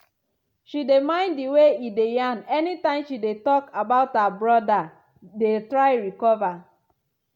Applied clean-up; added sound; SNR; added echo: none; none; none; none.